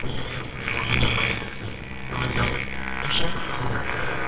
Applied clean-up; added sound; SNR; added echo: neural separator model SepFormer WHAMR!.